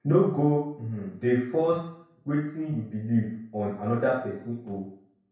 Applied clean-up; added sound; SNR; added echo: none; none; none; reverberation time 0.6 s.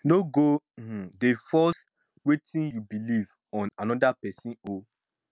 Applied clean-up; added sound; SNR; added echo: none; none; none; none.